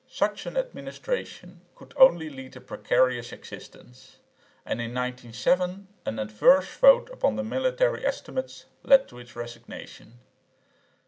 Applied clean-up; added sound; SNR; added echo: none; none; none; none.